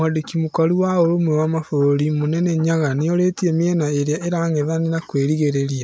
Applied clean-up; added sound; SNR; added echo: none; none; none; none.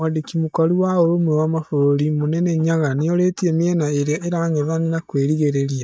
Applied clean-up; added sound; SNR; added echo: neural mask model DeepFilterNet 3.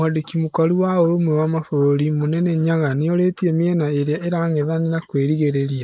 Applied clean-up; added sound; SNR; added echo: neural mask model Resemble Enhance denoiser.